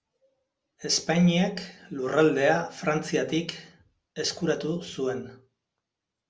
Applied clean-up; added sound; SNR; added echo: none; none; none; none.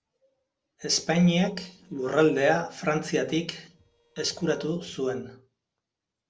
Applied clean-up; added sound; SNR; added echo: neural separator model SepFormer DNS4.